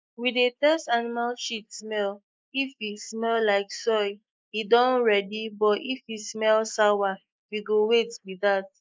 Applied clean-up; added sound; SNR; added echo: neural mask model Resemble Enhance denoiser.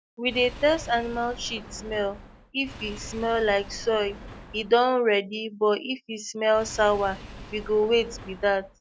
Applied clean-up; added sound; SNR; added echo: none; Engine / Car; 15 dB; none.